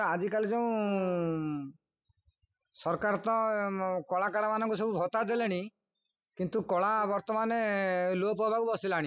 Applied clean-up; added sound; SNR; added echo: classical method spectral subtraction.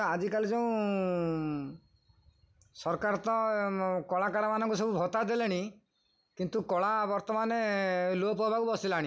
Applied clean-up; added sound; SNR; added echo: none; none; none; none.